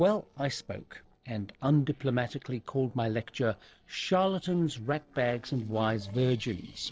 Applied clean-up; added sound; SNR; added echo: neural separator model SepFormer DNS4.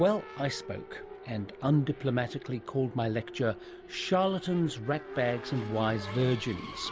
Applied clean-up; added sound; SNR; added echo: none; Race car, auto racing / Accelerating, revving, vroom; 13 dB; none.